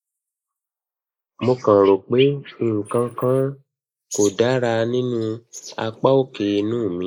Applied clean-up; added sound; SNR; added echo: neural mask model Resemble Enhance denoiser.